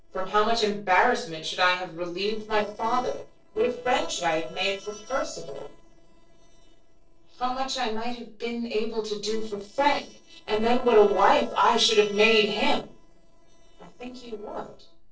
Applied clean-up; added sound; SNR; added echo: neural separator model SepFormer DNS4.